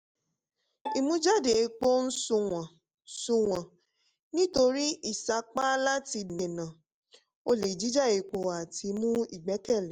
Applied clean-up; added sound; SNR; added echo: none; Bowed string instrument; 13 dB; none.